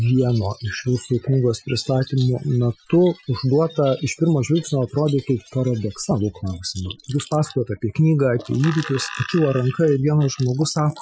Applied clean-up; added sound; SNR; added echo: classical method Wiener filter.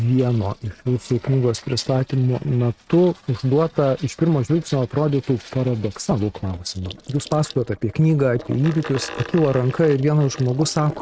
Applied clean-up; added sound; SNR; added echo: neural mask model RNNoise.